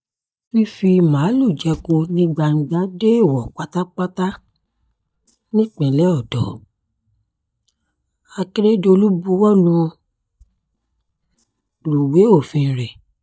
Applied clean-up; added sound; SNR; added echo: neural mask model DeepFilterNet 3.